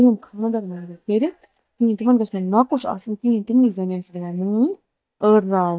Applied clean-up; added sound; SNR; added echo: neural mask model DeepFilterNet 3.